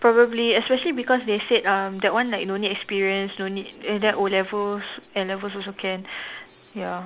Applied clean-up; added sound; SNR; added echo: none; none; none; none.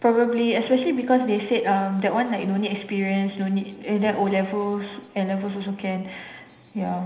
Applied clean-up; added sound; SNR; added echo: none; none; none; reverberation time 0.9 s.